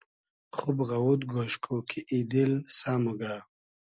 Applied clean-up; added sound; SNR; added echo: none; none; none; none.